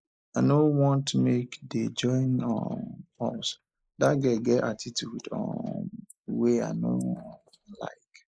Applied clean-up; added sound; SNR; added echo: neural mask model Resemble Enhance denoiser.